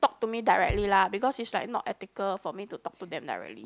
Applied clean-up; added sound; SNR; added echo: none; Bass drum; 13 dB; none.